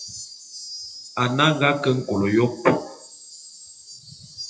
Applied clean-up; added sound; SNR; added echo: classical method WPE with log-MMSE.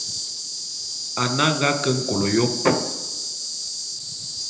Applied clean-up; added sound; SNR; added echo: none; Insect; 3 dB; reverberation time 0.8 s.